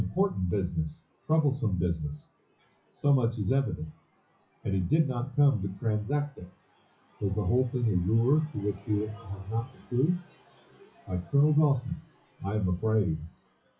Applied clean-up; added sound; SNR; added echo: classical method WPE with log-MMSE.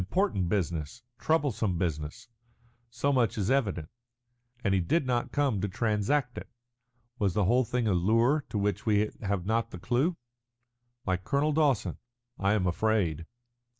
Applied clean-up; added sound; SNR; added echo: none; none; none; none.